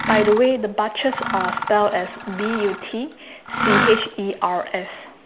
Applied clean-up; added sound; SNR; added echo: none; Mechanisms; 5 dB; none.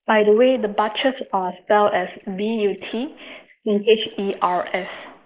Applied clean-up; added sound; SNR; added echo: neural mask model Resemble Enhance denoiser.